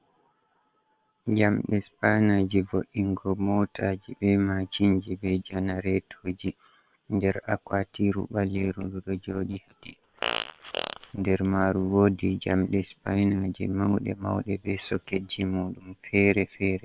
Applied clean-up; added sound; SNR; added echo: neural separator model SepFormer WHAM!.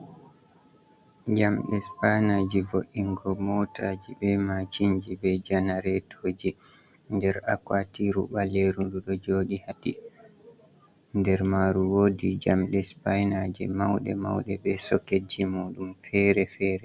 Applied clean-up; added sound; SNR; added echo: none; none; none; none.